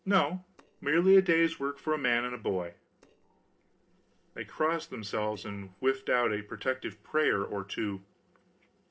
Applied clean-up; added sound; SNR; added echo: neural separator model SepFormer DNS4.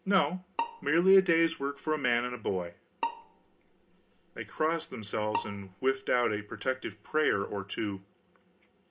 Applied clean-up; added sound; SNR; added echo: none; Bowed string instrument; 11 dB; reverberation time 0.3 s.